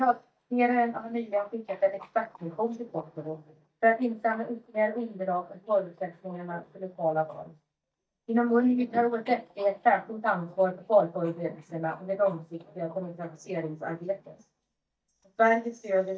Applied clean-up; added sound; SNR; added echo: neural mask model DeepFilterNet 3.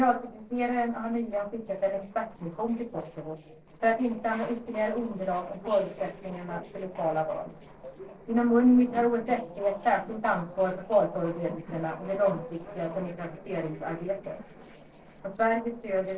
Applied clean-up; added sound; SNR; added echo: neural separator model SepFormer DNS4.